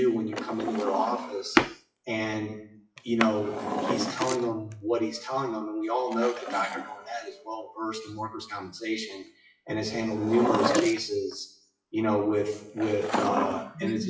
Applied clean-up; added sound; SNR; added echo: classical method WPE with log-MMSE.